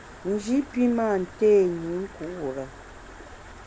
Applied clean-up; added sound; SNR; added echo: none; Stream; 18 dB; none.